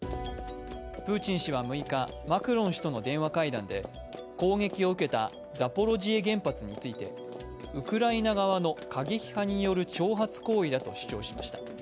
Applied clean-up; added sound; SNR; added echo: none; Run; 18 dB; none.